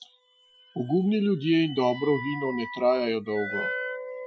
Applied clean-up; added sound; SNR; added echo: classical method Wiener filter.